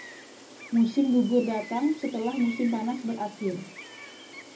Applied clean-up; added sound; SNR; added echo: none; Gull, seagull; 17 dB; reverberation time 0.4 s.